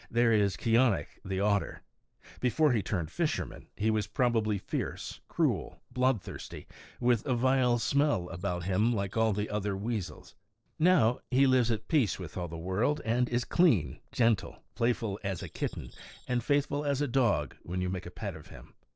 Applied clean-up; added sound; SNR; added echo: neural separator model SepFormer DNS4.